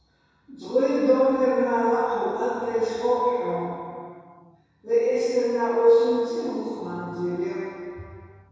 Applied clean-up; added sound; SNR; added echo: none; none; none; reverberation time 2.2 s.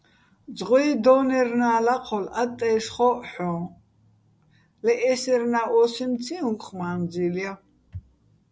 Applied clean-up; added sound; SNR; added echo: none; none; none; none.